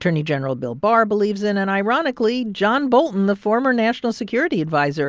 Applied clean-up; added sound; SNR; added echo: none; none; none; none.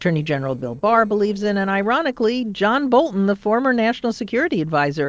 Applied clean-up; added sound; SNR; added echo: neural separator model SepFormer DNS4.